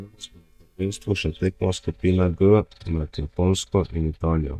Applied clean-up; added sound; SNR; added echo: neural mask model DeepFilterNet 3.